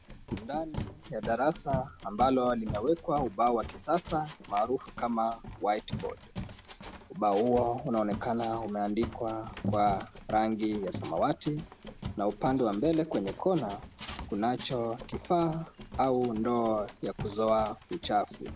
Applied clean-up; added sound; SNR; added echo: none; Run; 12 dB; none.